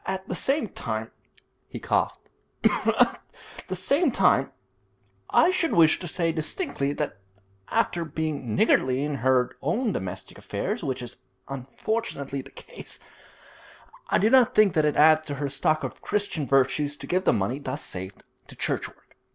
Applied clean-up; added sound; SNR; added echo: none; none; none; none.